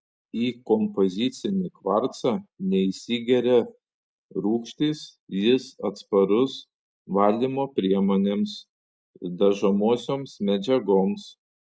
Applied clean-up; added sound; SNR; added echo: none; none; none; none.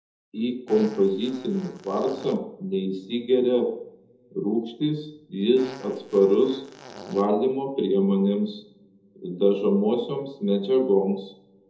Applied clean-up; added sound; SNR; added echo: none; Fart; 18 dB; reverberation time 0.8 s.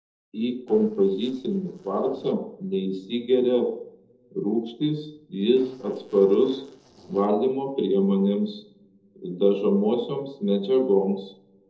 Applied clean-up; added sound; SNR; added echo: neural separator model SepFormer DNS4.